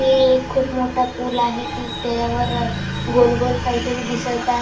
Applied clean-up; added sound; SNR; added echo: none; Alarm; 17 dB; reverberation time 0.3 s.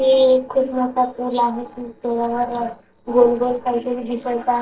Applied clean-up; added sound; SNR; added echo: neural separator model SepFormer DNS4.